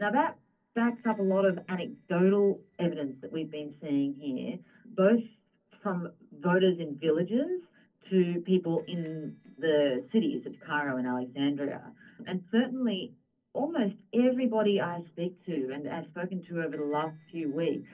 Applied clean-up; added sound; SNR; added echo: neural separator model SepFormer DNS4.